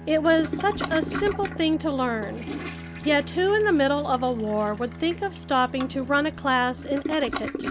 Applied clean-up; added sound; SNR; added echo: none; Bowed string instrument + Toilet flush; 9 dB; none.